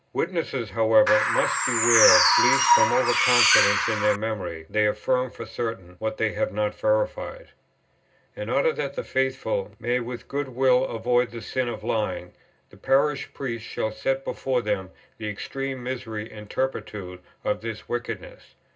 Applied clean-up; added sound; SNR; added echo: none; Bird; -5 dB; reverberation time 0.2 s.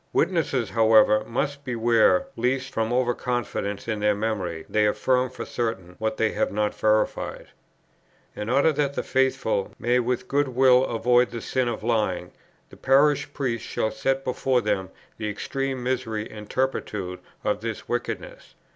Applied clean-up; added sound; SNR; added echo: none; none; none; none.